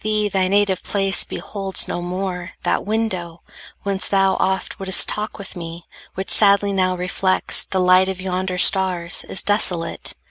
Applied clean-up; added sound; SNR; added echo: none; none; none; none.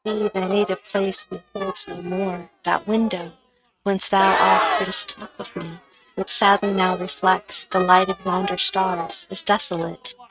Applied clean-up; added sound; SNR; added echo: neural mask model RNNoise.